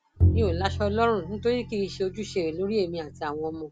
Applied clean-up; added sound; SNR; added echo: none; Bowed string instrument; 2 dB; none.